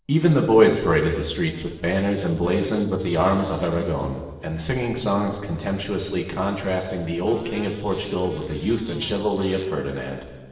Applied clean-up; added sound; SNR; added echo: neural separator model SepFormer DNS4.